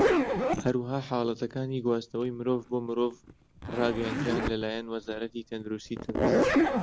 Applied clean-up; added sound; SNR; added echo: none; Zipper (clothing); -1 dB; none.